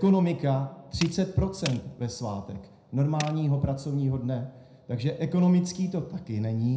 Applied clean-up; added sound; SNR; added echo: none; Tools; 17 dB; reverberation time 0.4 s.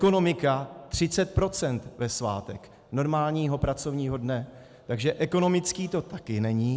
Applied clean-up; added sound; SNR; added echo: none; none; none; none.